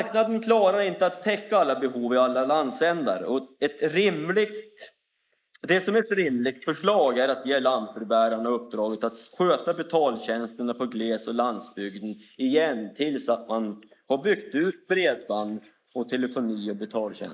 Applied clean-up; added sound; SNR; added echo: neural mask model Resemble Enhance denoiser.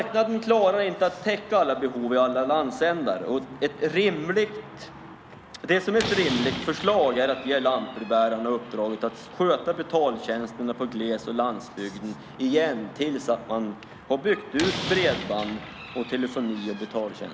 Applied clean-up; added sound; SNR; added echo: none; Slam; 13 dB; none.